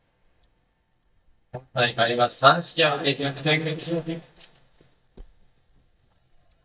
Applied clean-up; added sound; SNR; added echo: neural mask model DeepFilterNet 3.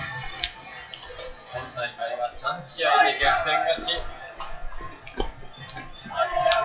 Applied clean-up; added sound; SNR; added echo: classical method WPE with log-MMSE.